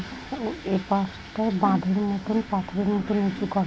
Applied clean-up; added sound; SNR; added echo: none; none; none; none.